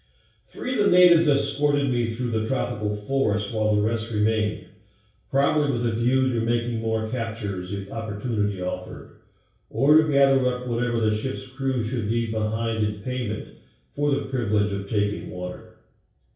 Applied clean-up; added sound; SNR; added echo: none; none; none; reverberation time 0.6 s.